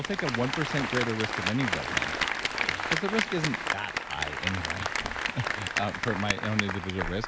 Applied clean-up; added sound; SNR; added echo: none; Applause; -1 dB; none.